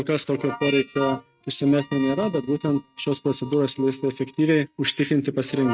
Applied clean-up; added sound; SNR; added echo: neural mask model RNNoise.